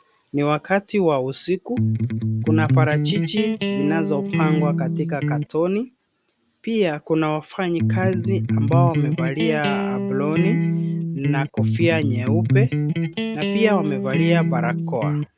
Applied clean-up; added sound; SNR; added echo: none; Electric guitar; -3 dB; none.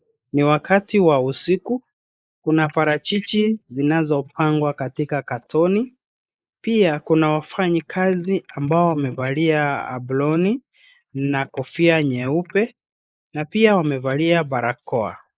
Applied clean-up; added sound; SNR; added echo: neural mask model Resemble Enhance denoiser.